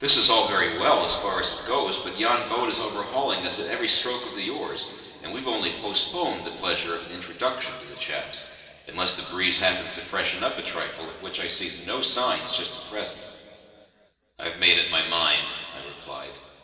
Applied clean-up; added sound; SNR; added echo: none; none; none; reverberation time 2.4 s.